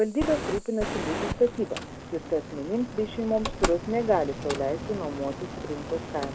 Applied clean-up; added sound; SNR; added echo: none; Slam + Fire; 6 dB; none.